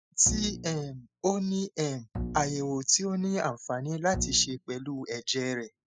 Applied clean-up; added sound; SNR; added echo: classical method spectral subtraction.